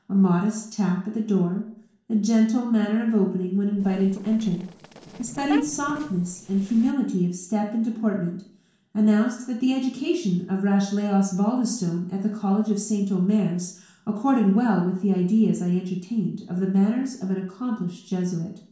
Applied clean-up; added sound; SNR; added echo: neural separator model SepFormer DNS4.